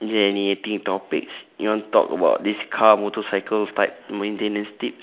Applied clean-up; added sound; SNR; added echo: neural mask model Resemble Enhance denoiser.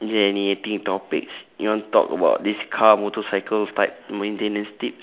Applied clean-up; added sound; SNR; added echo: none; none; none; none.